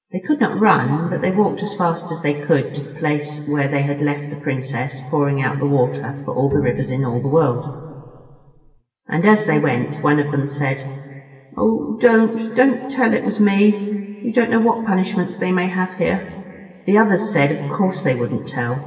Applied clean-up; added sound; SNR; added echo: none; Bowed string instrument; 15 dB; reverberation time 2.6 s.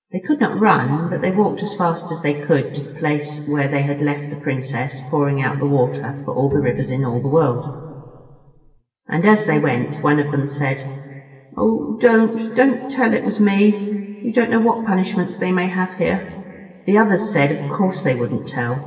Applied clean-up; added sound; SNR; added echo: neural separator model SepFormer DNS4.